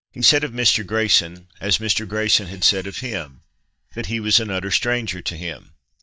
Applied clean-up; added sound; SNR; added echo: neural mask model DeepFilterNet 3.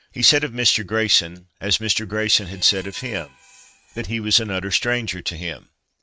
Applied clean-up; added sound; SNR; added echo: neural mask model RNNoise.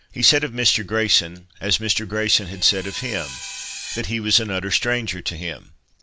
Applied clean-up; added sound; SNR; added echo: none; Screech; 13 dB; none.